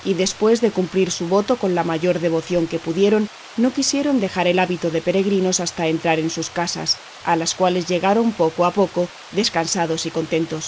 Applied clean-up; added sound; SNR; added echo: none; Water; 20 dB; none.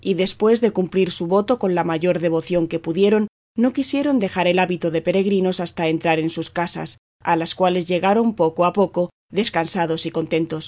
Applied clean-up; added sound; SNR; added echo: none; none; none; none.